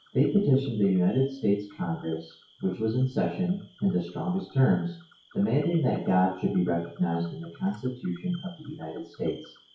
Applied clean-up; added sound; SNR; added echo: classical method WPE with log-MMSE.